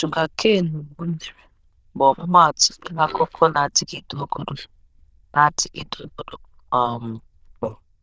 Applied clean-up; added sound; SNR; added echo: neural diffusion model UNIVERSE++.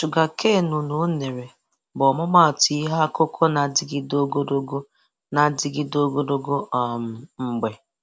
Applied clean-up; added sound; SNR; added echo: none; none; none; none.